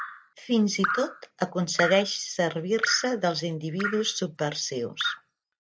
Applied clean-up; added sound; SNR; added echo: neural mask model RNNoise.